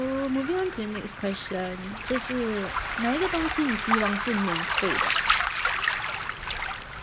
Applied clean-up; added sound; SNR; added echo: none; Waves, surf; -1 dB; none.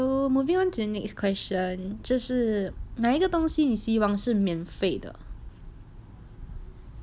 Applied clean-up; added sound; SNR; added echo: none; none; none; none.